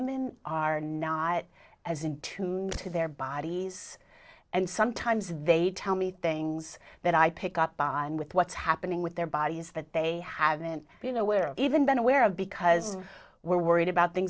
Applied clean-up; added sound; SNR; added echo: neural separator model SepFormer DNS4.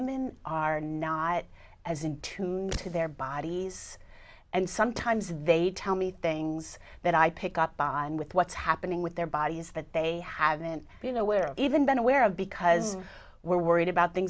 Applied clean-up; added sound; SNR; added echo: none; Fireworks; 17 dB; none.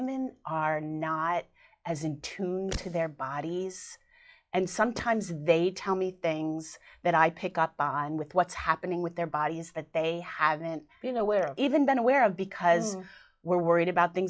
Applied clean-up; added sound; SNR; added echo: classical method log-MMSE.